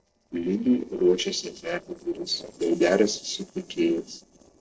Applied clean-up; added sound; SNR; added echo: neural separator model SepFormer DNS4.